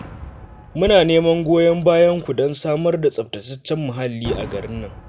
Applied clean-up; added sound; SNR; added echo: none; Fireworks; 18 dB; none.